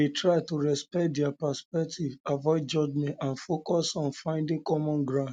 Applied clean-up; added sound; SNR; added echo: none; none; none; none.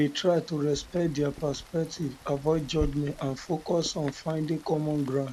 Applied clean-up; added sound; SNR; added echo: none; Rain; 14 dB; none.